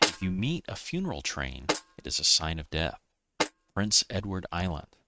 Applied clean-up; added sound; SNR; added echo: neural mask model RNNoise.